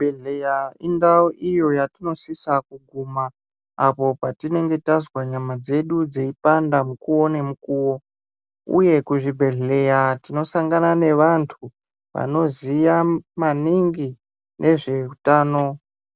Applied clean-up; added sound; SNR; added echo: none; none; none; none.